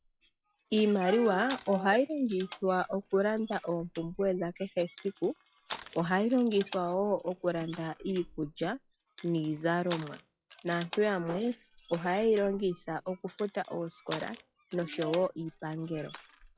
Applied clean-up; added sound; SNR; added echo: classical method log-MMSE.